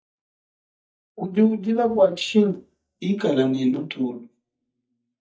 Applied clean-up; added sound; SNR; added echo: neural mask model DeepFilterNet 3.